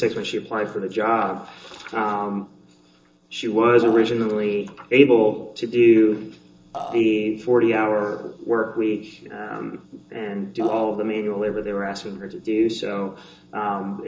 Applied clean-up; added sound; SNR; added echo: neural separator model SepFormer DNS4.